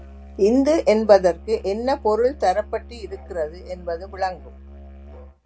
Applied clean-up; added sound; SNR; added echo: none; Musical instrument; 18 dB; none.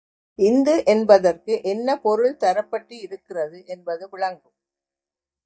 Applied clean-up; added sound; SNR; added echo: neural mask model DeepFilterNet 3.